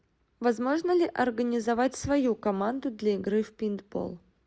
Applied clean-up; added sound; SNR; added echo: none; none; none; none.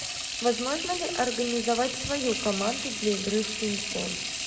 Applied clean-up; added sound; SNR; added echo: none; Sink (filling or washing) / Water tap, faucet; 3 dB; reverberation time 1.2 s.